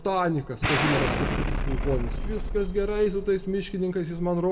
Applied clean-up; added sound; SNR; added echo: none; Explosion; 1 dB; reverberation time 1.0 s.